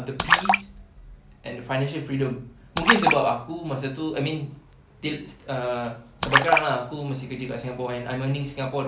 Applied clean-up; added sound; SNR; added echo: none; Splash, splatter; -1 dB; none.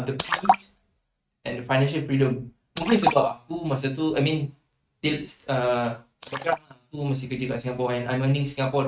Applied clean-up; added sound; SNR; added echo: neural mask model RNNoise.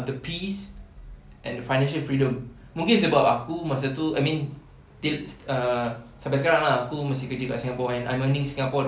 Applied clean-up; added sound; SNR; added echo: none; none; none; none.